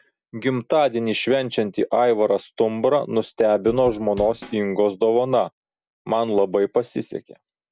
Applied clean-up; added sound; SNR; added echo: none; Drum / Drum kit; 17 dB; none.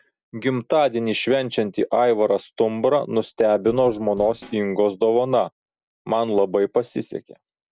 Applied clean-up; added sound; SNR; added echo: neural separator model SepFormer DNS4.